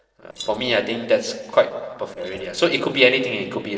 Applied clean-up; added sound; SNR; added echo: neural separator model SepFormer DNS4.